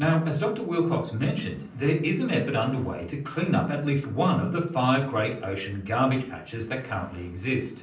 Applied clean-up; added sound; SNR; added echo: none; none; none; reverberation time 0.6 s.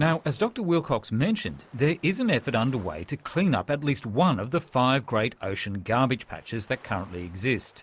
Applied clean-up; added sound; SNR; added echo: none; none; none; none.